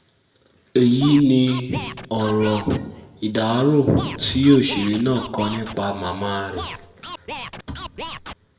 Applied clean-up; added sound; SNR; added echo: none; Scratching (performance technique); 14 dB; reverberation time 0.9 s.